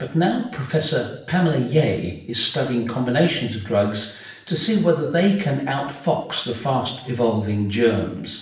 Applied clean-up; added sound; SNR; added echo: none; none; none; reverberation time 0.6 s.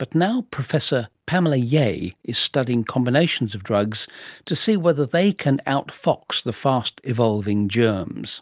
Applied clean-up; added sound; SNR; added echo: none; none; none; none.